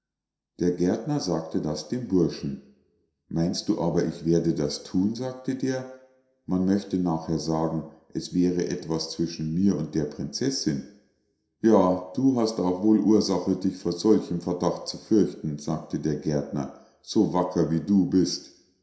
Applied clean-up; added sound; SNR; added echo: none; none; none; reverberation time 0.7 s.